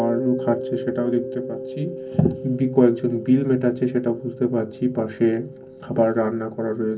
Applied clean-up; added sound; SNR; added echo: none; Mallet percussion; 11 dB; reverberation time 0.3 s.